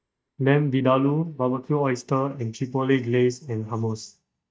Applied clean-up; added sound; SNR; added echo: neural mask model DeepFilterNet 3.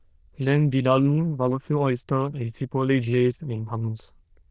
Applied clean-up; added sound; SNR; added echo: neural diffusion model UNIVERSE++.